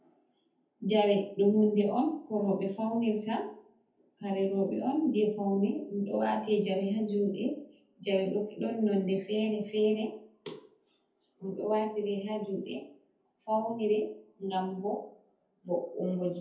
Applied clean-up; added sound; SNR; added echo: none; none; none; reverberation time 0.5 s.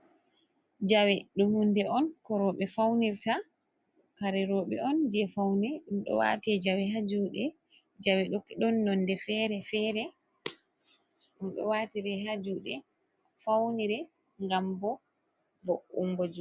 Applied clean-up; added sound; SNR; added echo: none; none; none; none.